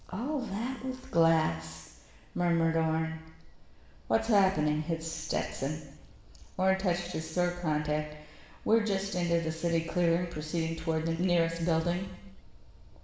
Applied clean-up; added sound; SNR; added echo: none; none; none; reverberation time 0.9 s.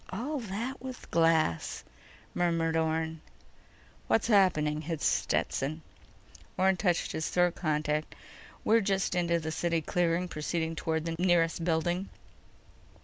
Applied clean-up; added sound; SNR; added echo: none; none; none; none.